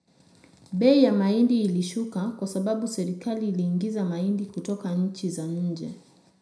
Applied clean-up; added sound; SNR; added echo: none; none; none; reverberation time 0.5 s.